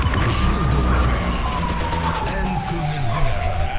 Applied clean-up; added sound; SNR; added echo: none; Motorcycle / Dog; -2 dB; none.